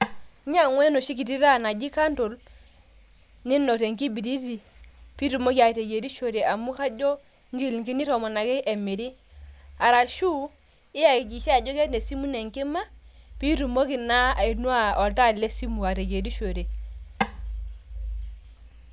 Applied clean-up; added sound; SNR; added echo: none; Tap / Wood; 6 dB; none.